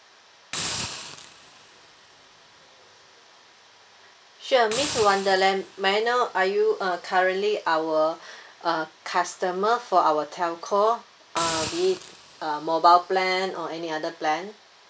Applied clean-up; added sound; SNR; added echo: none; Hiss; 12 dB; none.